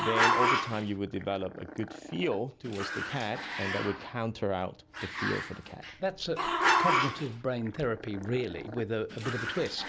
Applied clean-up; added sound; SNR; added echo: none; Growling; -1 dB; none.